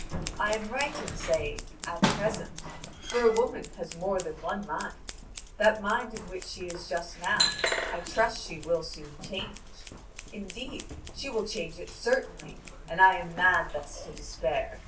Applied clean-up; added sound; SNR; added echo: none; Scissors; 6 dB; reverberation time 0.2 s.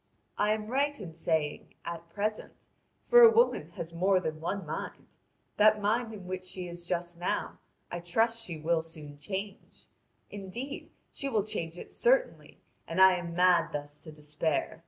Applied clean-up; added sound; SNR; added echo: none; none; none; none.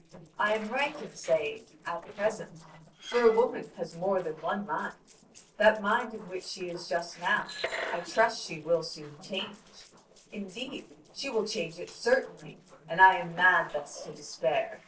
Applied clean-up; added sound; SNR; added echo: neural separator model SepFormer DNS4.